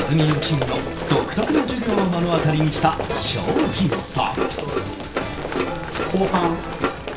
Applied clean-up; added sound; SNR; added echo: none; Run; 4 dB; reverberation time 0.7 s.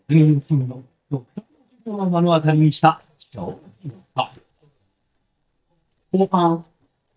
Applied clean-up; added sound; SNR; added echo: neural mask model DeepFilterNet 3.